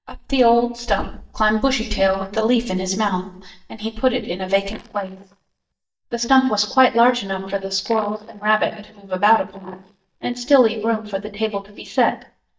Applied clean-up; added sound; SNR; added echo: neural mask model DeepFilterNet 3.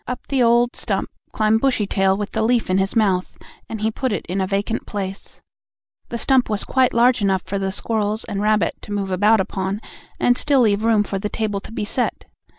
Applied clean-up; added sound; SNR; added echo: none; none; none; none.